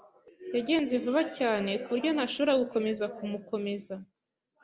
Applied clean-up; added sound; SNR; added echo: none; none; none; none.